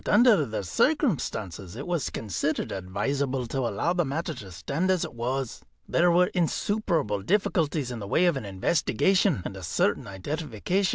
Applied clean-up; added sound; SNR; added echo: none; none; none; none.